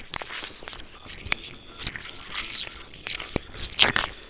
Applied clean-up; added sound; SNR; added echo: neural separator model SepFormer WHAMR!.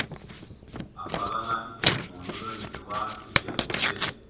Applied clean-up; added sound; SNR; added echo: none; Tearing; -4 dB; reverberation time 0.7 s.